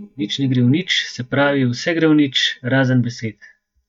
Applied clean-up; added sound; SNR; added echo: neural mask model DeepFilterNet 3.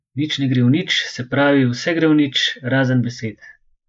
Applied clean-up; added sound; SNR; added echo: neural mask model Resemble Enhance denoiser.